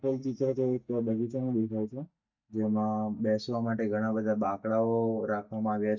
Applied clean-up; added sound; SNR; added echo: neural mask model DeepFilterNet 3.